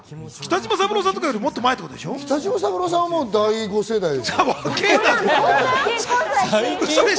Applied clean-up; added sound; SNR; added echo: none; none; none; none.